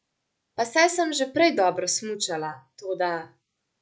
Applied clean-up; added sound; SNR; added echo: none; none; none; none.